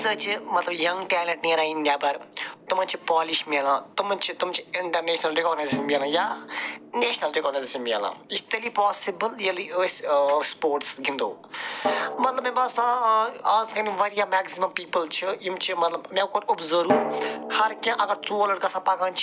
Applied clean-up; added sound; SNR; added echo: none; Drum; 12 dB; none.